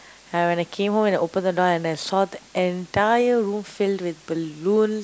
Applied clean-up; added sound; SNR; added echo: none; none; none; none.